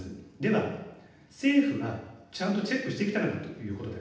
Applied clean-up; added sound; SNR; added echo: none; none; none; reverberation time 0.8 s.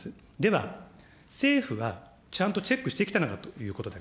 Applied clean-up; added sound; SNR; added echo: none; none; none; none.